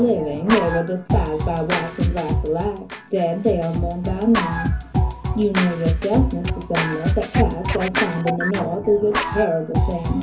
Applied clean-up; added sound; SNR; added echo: none; Scratching (performance technique); 2 dB; reverberation time 0.3 s.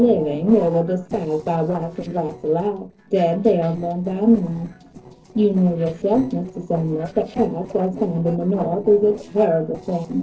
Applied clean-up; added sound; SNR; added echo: neural separator model SepFormer DNS4.